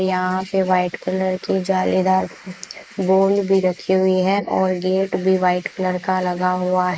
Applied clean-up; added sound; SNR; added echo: neural mask model Resemble Enhance denoiser.